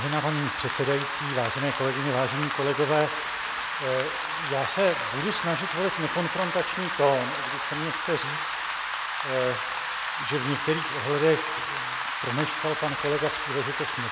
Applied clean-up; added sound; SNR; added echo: none; Rain; 1 dB; none.